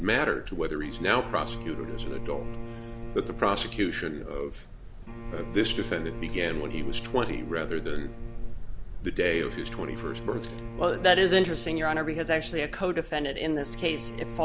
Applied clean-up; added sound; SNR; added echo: none; Bowed string instrument; 12 dB; none.